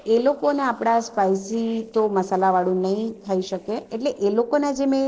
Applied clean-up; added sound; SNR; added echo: neural separator model SepFormer DNS4.